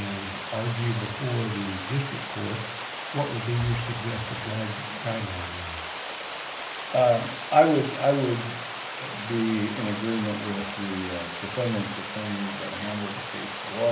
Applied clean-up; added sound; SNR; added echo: none; Water; 7 dB; reverberation time 0.5 s.